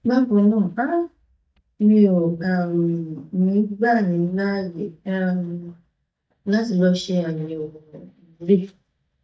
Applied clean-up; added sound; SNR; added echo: neural mask model DeepFilterNet 3.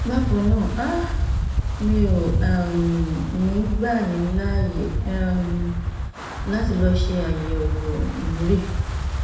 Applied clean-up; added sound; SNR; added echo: none; Wind; -1 dB; reverberation time 0.8 s.